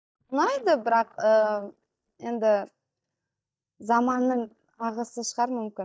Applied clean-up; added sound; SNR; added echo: neural mask model DeepFilterNet 3.